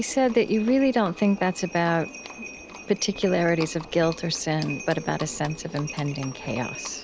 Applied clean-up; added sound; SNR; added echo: none; Livestock, farm animals, working animals; 14 dB; none.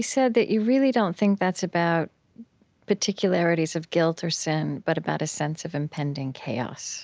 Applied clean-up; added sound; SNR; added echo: none; none; none; none.